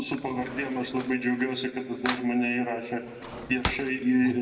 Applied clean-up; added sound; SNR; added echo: none; Cutlery, silverware / Drawer open or close; 9 dB; reverberation time 2.0 s.